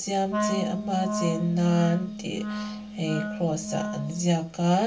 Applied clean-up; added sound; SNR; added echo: none; Wind instrument, woodwind instrument; 5 dB; reverberation time 0.2 s.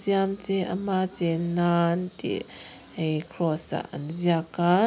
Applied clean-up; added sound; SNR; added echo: none; none; none; none.